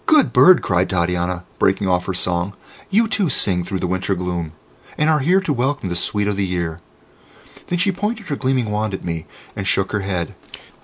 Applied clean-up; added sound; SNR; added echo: none; none; none; none.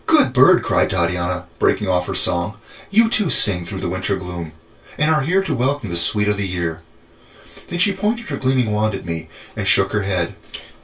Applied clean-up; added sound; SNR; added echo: none; none; none; reverberation time 0.2 s.